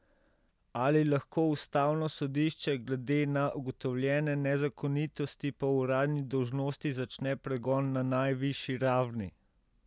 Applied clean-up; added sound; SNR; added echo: none; none; none; none.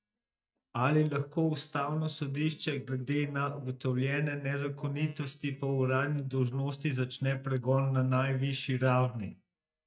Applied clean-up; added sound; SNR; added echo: neural mask model DeepFilterNet 3.